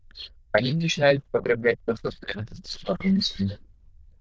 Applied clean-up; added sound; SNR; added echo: neural diffusion model UNIVERSE++.